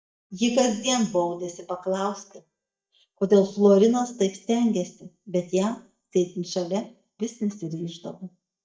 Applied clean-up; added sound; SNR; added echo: neural mask model DeepFilterNet 3.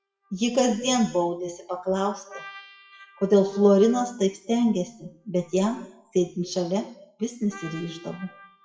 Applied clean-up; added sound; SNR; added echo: classical method WPE with log-MMSE.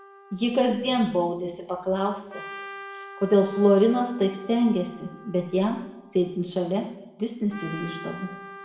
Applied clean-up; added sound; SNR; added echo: none; Trumpet; 18 dB; reverberation time 0.8 s.